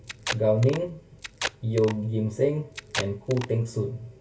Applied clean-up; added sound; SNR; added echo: none; Packing tape, duct tape; 10 dB; reverberation time 0.2 s.